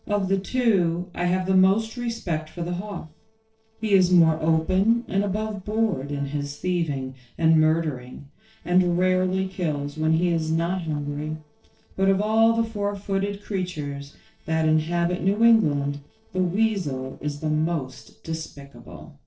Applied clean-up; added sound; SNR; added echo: neural separator model SepFormer DNS4.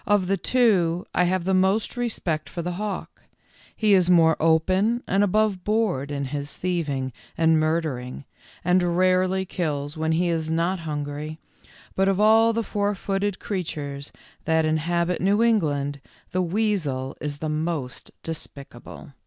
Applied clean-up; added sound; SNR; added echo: none; none; none; none.